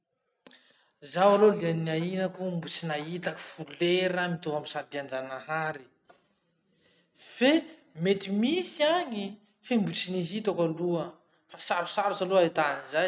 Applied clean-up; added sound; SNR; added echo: none; none; none; none.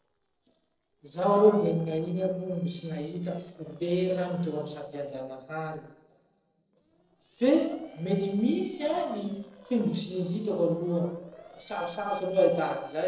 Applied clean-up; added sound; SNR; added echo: neural separator model SepFormer DNS4.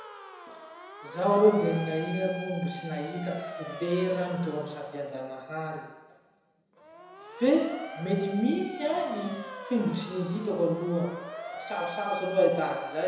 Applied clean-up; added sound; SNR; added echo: none; Motor vehicle (road) / Siren; 12 dB; reverberation time 1.0 s.